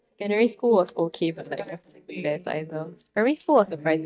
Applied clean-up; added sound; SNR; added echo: neural mask model DeepFilterNet 3.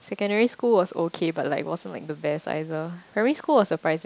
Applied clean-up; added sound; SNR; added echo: none; none; none; none.